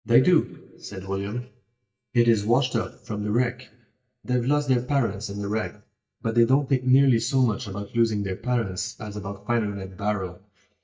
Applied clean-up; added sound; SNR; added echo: neural mask model DeepFilterNet 3.